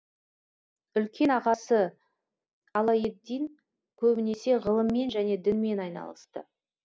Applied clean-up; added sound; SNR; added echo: none; none; none; none.